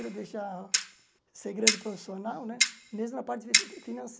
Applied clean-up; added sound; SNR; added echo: none; Clock; -5 dB; none.